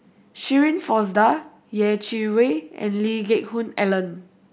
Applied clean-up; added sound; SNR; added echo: none; none; none; none.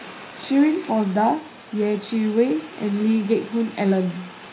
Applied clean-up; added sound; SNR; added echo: none; Fire; 18 dB; reverberation time 0.5 s.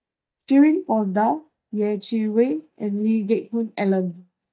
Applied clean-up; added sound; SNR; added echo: neural mask model DeepFilterNet 3.